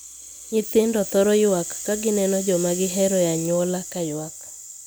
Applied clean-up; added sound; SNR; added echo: none; Rattle (instrument); 11 dB; none.